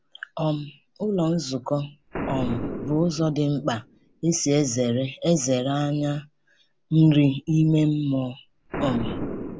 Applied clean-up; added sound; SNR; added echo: none; Boom; 12 dB; none.